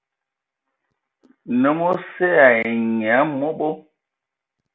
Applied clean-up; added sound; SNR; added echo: none; none; none; none.